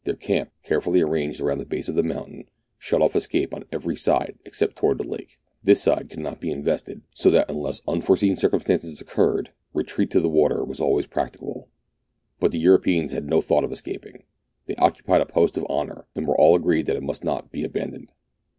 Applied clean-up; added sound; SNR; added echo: none; none; none; none.